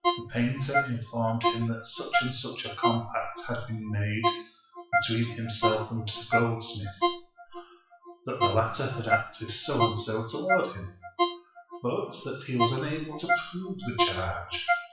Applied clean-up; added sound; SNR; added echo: classical method WPE with log-MMSE.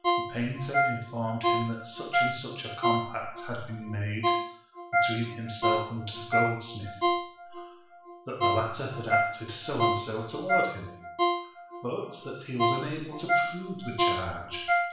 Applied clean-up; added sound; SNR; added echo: none; Ringtone; -4 dB; reverberation time 0.7 s.